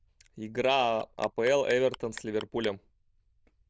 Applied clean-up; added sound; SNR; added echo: neural diffusion model UNIVERSE++.